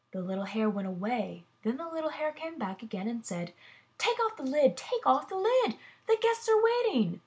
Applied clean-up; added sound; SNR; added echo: none; none; none; none.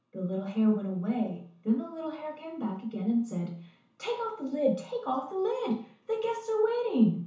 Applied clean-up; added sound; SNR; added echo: none; none; none; reverberation time 0.9 s.